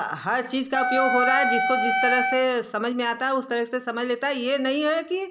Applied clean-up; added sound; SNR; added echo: none; Wind instrument, woodwind instrument; -1 dB; none.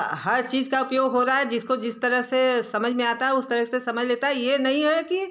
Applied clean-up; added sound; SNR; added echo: none; none; none; none.